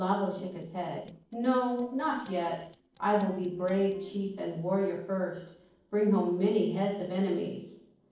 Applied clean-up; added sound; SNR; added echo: neural separator model SepFormer DNS4.